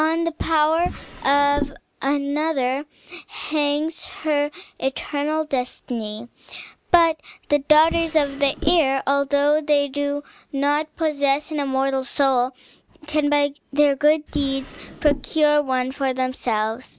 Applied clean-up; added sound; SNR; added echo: none; Drawer open or close; 8 dB; none.